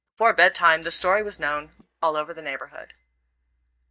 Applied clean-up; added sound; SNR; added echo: neural mask model DeepFilterNet 3.